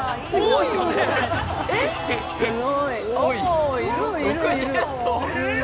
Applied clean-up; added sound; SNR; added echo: none; none; none; none.